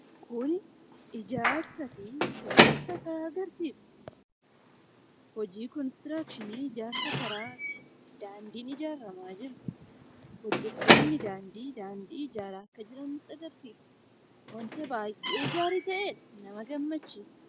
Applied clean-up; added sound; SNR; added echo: none; Clapping + Squeak / Slam / Wood; -5 dB; none.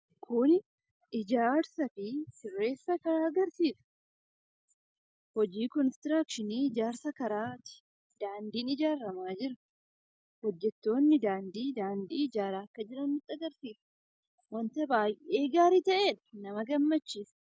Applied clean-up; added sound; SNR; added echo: none; none; none; none.